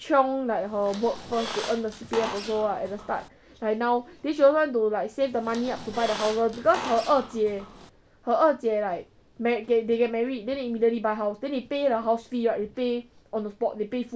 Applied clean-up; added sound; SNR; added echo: none; Squeak; 11 dB; none.